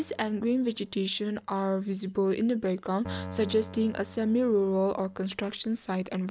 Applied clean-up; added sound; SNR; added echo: none; Keyboard (musical); 17 dB; none.